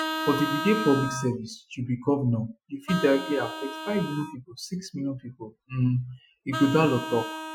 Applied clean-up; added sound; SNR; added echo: classical method Wiener filter.